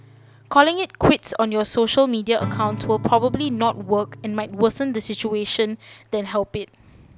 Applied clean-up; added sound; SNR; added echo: none; Acoustic guitar / Strum; 15 dB; none.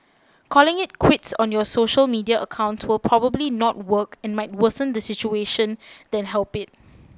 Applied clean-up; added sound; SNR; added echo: none; none; none; none.